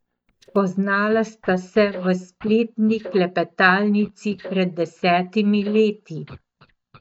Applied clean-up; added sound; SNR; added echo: neural mask model DeepFilterNet 3.